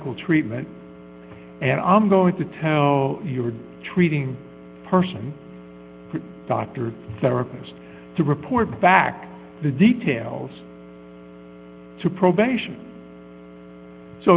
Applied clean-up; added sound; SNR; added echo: none; none; none; none.